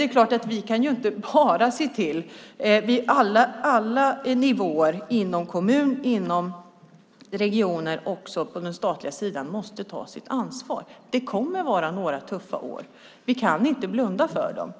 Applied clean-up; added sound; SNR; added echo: none; none; none; none.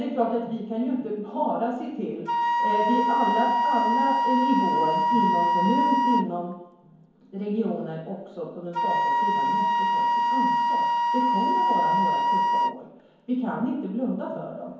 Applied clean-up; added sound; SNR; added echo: none; Wind instrument, woodwind instrument; -4 dB; reverberation time 1.0 s.